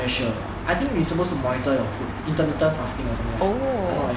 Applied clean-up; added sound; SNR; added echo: none; none; none; none.